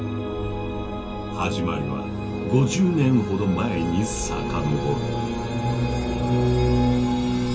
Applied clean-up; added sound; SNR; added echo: none; Boom; 17 dB; reverberation time 0.2 s.